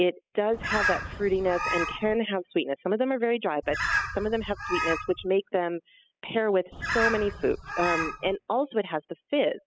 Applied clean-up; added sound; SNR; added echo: classical method spectral subtraction.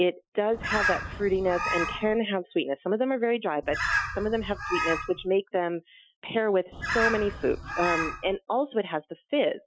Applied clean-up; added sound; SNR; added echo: classical method Wiener filter.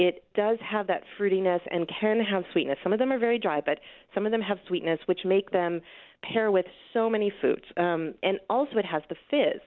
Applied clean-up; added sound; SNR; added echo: none; none; none; none.